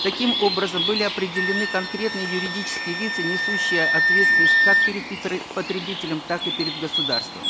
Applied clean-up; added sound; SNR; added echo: none; Bird + Wind instrument, woodwind instrument; -4 dB; none.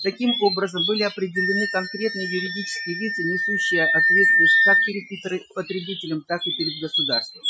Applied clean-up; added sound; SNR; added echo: classical method Wiener filter.